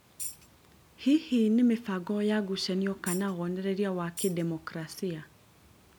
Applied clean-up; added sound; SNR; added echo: none; Tambourine; 14 dB; none.